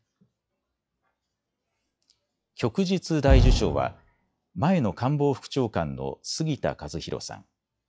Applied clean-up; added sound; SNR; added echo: classical method log-MMSE.